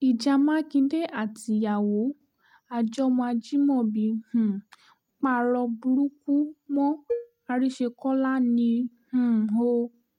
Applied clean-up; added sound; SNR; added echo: neural mask model RNNoise.